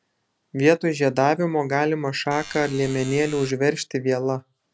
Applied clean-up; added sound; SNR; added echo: none; Alarm; 16 dB; none.